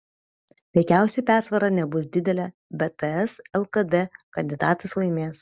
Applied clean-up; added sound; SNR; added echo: none; none; none; none.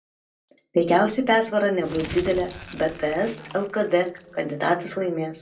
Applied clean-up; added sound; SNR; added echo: none; Crumpling, crinkling; 16 dB; reverberation time 0.2 s.